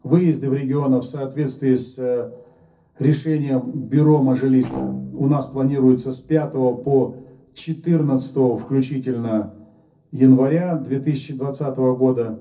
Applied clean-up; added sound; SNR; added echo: neural separator model SepFormer DNS4.